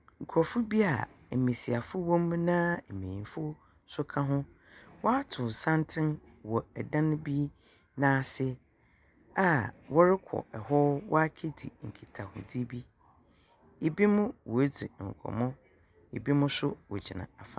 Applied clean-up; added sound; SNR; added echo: none; none; none; none.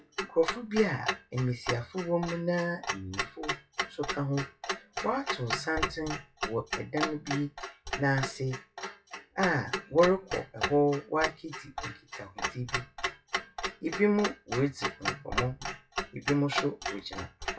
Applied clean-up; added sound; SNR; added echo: classical method WPE with log-MMSE.